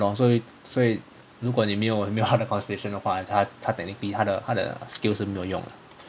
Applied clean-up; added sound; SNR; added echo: none; none; none; none.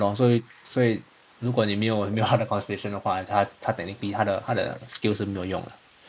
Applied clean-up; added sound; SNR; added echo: neural mask model Resemble Enhance denoiser.